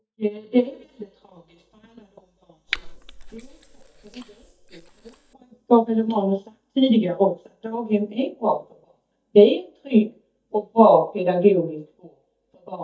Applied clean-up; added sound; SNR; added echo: neural mask model DeepFilterNet 3.